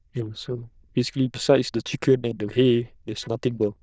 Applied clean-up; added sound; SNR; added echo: neural diffusion model UNIVERSE++.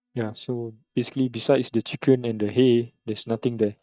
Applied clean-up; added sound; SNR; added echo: neural mask model DeepFilterNet 3.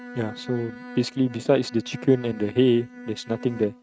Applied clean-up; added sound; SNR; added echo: neural mask model RNNoise.